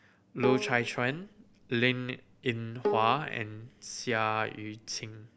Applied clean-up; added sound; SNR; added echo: none; Bowed string instrument; 7 dB; none.